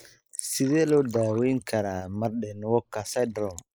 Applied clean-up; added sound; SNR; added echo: neural mask model Resemble Enhance denoiser.